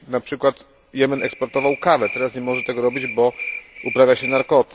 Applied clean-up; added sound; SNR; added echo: none; Cricket; 11 dB; none.